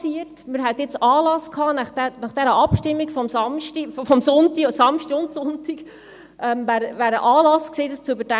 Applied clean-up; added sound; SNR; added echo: none; none; none; none.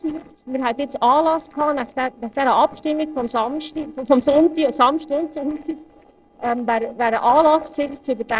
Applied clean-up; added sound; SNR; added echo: neural separator model SepFormer DNS4.